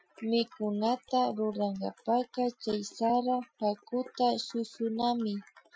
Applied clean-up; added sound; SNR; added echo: classical method Wiener filter.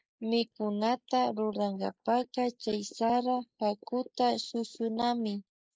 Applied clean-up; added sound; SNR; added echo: neural mask model Resemble Enhance denoiser.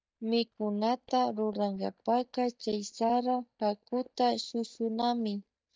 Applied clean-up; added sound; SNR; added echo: neural mask model DeepFilterNet 3.